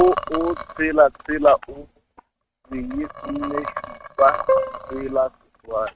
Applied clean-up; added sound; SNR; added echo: neural mask model RNNoise.